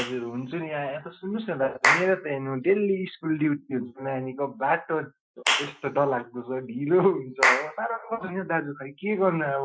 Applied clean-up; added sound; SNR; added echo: classical method Wiener filter.